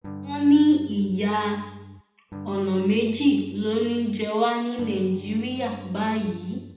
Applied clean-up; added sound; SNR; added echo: none; Electric guitar / Strum; 15 dB; reverberation time 0.8 s.